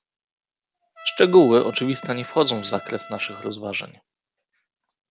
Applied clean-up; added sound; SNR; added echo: none; Trumpet; 19 dB; none.